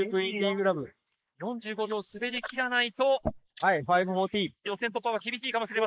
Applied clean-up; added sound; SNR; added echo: neural mask model Resemble Enhance denoiser.